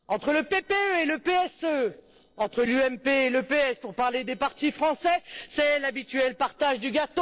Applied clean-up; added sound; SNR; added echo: neural separator model SepFormer DNS4.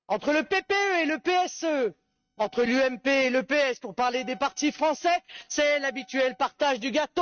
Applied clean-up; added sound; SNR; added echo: neural mask model RNNoise.